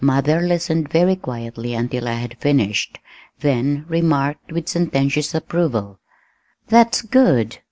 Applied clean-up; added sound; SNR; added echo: none; none; none; none.